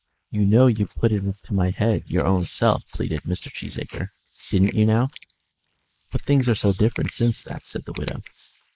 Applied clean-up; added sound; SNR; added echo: neural mask model Resemble Enhance denoiser.